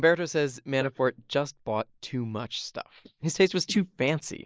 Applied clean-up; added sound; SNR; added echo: neural mask model Resemble Enhance denoiser.